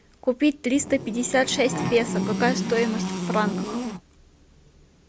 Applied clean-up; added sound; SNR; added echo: none; Buzz; 3 dB; none.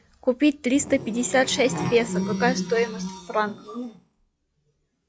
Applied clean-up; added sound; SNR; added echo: classical method log-MMSE.